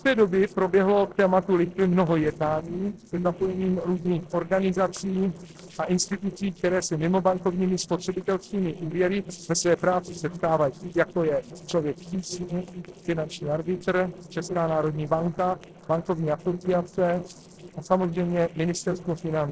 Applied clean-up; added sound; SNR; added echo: neural separator model SepFormer DNS4.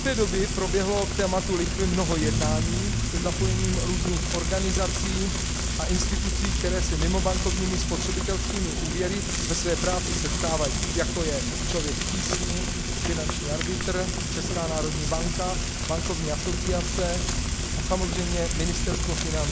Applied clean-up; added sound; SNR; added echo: none; Frying (food) + Electric guitar; -3 dB; none.